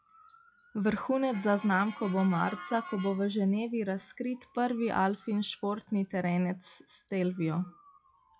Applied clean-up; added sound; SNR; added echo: classical method WPE with log-MMSE.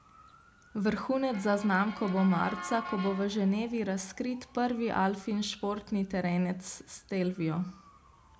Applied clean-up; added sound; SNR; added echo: none; Motor vehicle (road) / Siren; 16 dB; reverberation time 0.2 s.